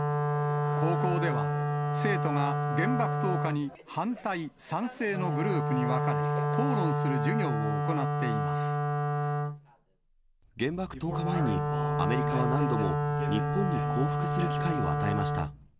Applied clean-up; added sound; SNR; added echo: none; Wind instrument, woodwind instrument; -3 dB; none.